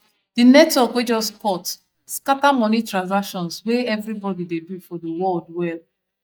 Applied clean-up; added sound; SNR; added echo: neural mask model DeepFilterNet 3.